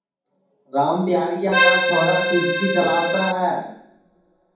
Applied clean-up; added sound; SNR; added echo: none; Accordion; -4 dB; reverberation time 1.2 s.